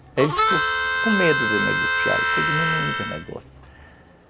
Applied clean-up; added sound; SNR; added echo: none; Harmonica; -4 dB; none.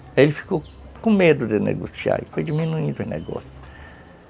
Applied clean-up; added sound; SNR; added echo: none; none; none; none.